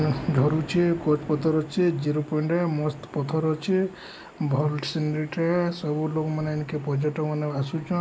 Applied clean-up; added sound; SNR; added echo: none; Thunder; 18 dB; none.